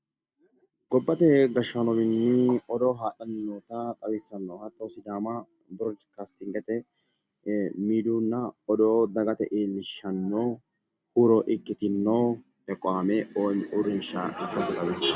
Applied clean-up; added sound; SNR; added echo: none; none; none; none.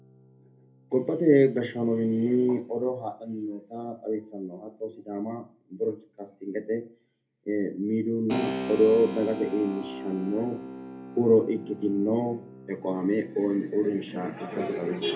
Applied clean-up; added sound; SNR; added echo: none; Keyboard (musical); 14 dB; reverberation time 0.3 s.